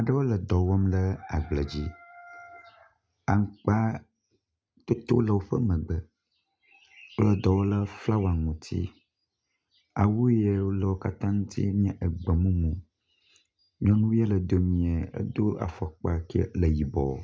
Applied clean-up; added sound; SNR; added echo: none; none; none; none.